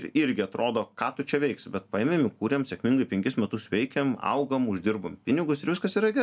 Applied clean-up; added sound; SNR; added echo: none; none; none; none.